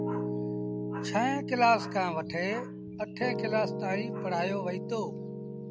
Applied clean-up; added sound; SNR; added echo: none; Piano; 4 dB; none.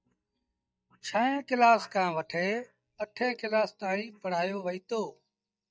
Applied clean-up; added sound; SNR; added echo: neural mask model DeepFilterNet 3.